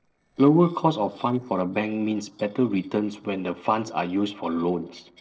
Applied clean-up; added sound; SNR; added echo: neural separator model SepFormer DNS4.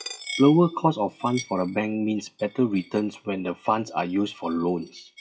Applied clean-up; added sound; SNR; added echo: classical method WPE with log-MMSE.